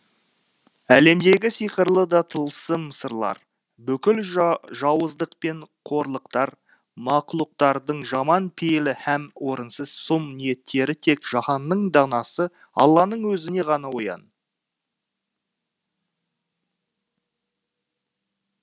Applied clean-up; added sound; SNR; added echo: none; none; none; none.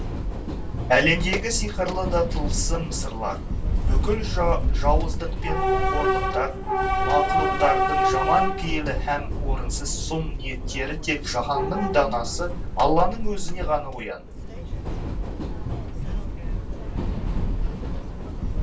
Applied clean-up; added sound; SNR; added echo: none; Subway, metro, underground / Train; -3 dB; reverberation time 0.2 s.